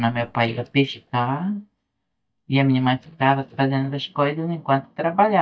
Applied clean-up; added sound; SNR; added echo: neural mask model DeepFilterNet 3.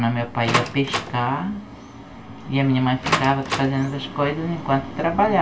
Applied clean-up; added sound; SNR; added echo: none; Door; 7 dB; reverberation time 0.2 s.